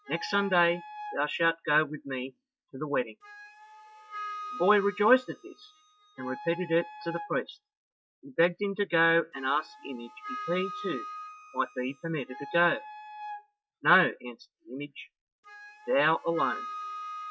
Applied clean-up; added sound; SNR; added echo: classical method log-MMSE.